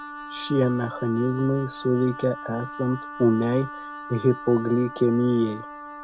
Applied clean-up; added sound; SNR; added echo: none; Wind instrument, woodwind instrument; 13 dB; none.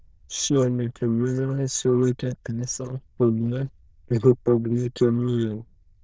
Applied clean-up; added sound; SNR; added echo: neural diffusion model UNIVERSE++.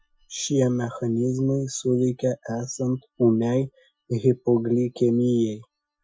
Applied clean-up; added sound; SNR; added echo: classical method Wiener filter.